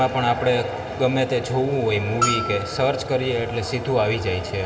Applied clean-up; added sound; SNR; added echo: none; Bell; 8 dB; reverberation time 1.9 s.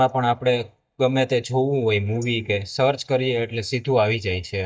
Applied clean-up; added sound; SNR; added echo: neural mask model DeepFilterNet 3.